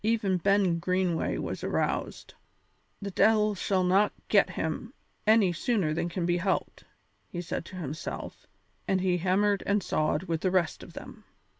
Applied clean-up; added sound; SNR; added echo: none; none; none; none.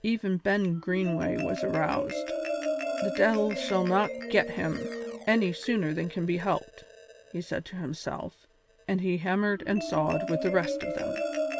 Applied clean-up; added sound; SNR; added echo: none; Marimba, xylophone; 5 dB; none.